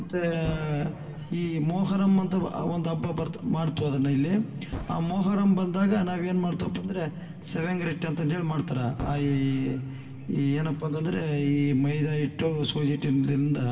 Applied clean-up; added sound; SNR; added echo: none; Boom; 19 dB; reverberation time 1.7 s.